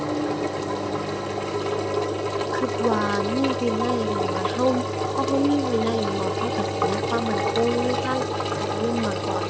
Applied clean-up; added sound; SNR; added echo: none; Engine; -2 dB; none.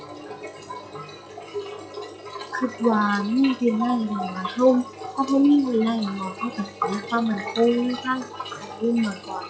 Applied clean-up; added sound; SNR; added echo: classical method log-MMSE.